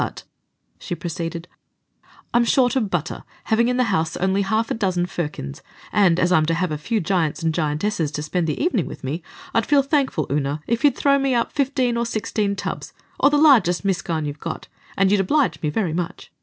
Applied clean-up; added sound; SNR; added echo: none; none; none; none.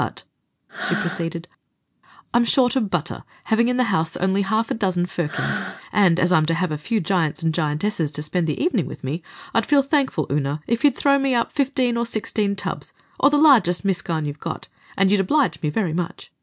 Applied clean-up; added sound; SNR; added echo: none; Breathing; 10 dB; none.